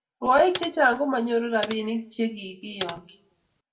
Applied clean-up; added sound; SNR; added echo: none; Computer keyboard; 13 dB; reverberation time 0.3 s.